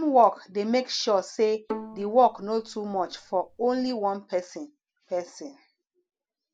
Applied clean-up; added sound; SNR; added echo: none; Bowed string instrument; 14 dB; none.